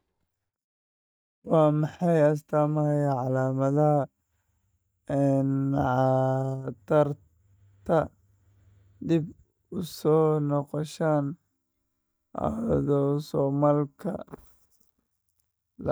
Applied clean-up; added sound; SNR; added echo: neural mask model DeepFilterNet 3.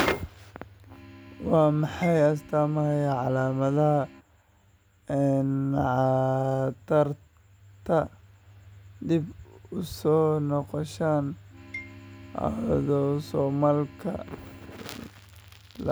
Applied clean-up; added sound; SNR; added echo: none; Organ + Marimba, xylophone; 19 dB; none.